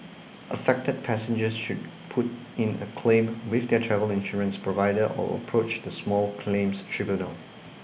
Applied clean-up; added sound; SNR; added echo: none; none; none; none.